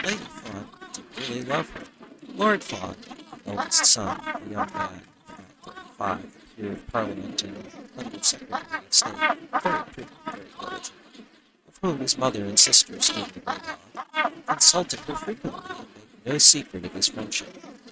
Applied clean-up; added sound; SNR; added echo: neural mask model RNNoise.